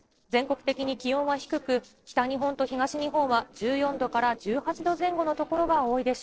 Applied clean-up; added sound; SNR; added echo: neural separator model SepFormer DNS4.